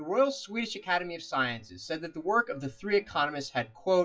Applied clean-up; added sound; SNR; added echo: classical method WPE with log-MMSE.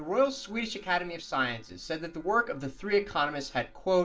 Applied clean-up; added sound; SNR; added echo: neural separator model SepFormer DNS4.